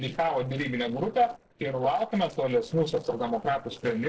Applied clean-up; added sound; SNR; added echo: neural separator model SepFormer DNS4.